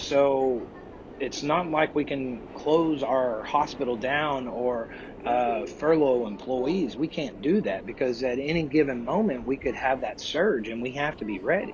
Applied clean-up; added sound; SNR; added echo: none; Subway, metro, underground; 15 dB; none.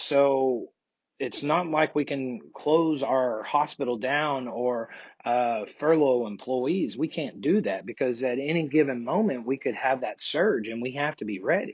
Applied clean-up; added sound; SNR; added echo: none; none; none; none.